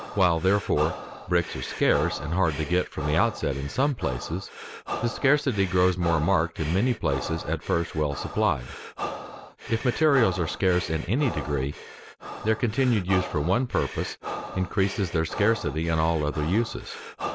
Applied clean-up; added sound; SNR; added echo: none; Breathing; 11 dB; none.